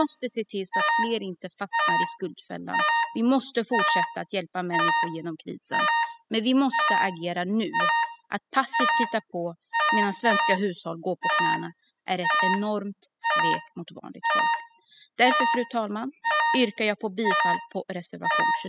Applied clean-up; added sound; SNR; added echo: classical method spectral subtraction.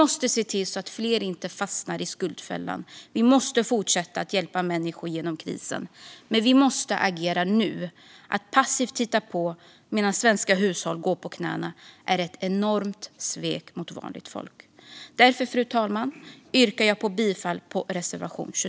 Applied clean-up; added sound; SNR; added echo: none; none; none; none.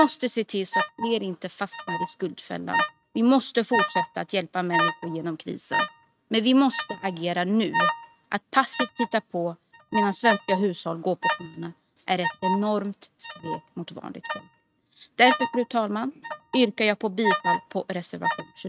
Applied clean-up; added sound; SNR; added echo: neural mask model RNNoise.